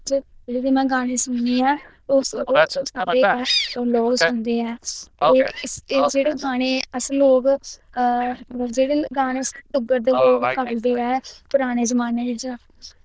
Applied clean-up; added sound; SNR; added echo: neural diffusion model UNIVERSE++.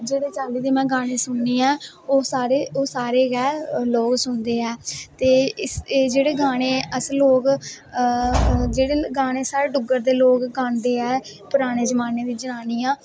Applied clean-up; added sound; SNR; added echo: none; none; none; none.